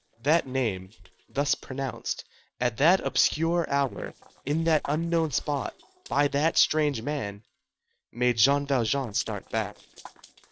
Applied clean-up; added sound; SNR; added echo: neural separator model SepFormer DNS4.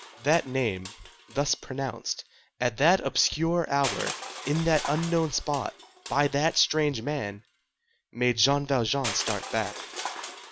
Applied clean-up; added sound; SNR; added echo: none; Crushing; 12 dB; none.